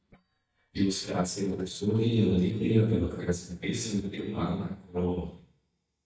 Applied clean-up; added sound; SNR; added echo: neural mask model DeepFilterNet 3.